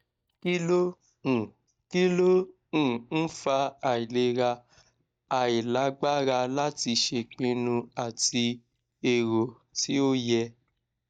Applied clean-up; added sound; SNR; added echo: neural mask model DeepFilterNet 3.